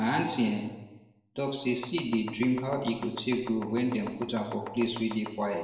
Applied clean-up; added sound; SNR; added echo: none; Domestic sounds, home sounds; 14 dB; reverberation time 1.0 s.